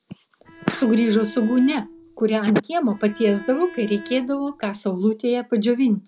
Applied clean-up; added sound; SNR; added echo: none; Bowed string instrument; 18 dB; none.